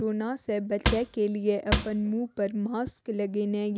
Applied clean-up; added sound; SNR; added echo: none; Cupboard open or close / Drawer open or close; 2 dB; none.